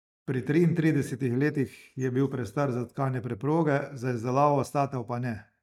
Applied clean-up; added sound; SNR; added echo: neural mask model DeepFilterNet 3.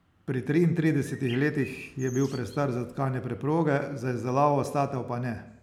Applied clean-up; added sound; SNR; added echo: none; Bird; 18 dB; none.